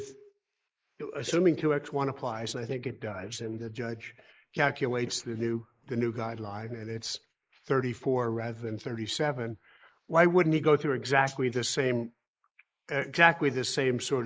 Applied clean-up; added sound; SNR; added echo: neural mask model Resemble Enhance denoiser.